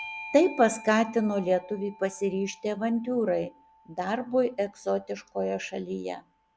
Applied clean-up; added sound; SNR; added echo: none; Bell / Doorbell; 20 dB; none.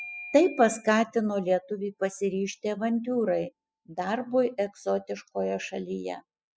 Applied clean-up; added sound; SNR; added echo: classical method spectral subtraction.